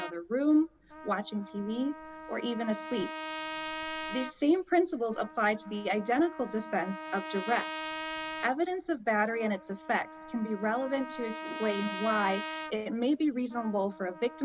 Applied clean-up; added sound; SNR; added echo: none; Trumpet; 10 dB; none.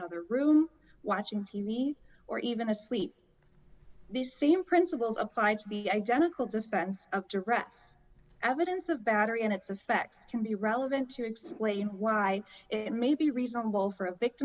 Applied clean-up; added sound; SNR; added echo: none; none; none; none.